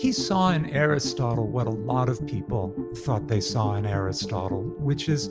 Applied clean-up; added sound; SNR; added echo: none; none; none; none.